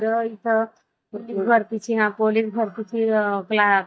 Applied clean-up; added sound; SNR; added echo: neural mask model DeepFilterNet 3.